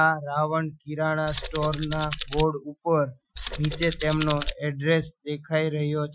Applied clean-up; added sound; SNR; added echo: classical method Wiener filter.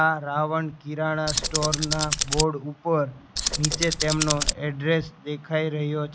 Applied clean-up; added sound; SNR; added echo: none; Tools; 0 dB; none.